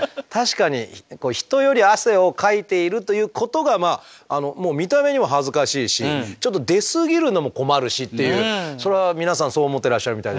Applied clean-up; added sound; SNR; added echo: none; none; none; none.